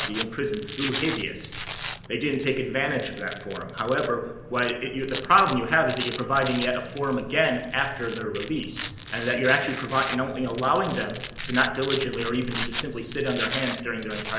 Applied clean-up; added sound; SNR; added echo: none; Domestic sounds, home sounds; 11 dB; reverberation time 0.9 s.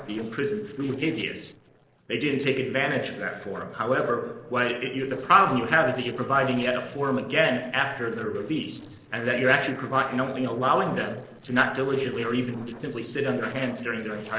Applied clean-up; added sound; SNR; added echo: neural separator model SepFormer DNS4.